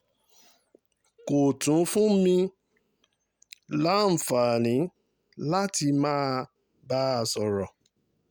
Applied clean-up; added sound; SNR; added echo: none; none; none; none.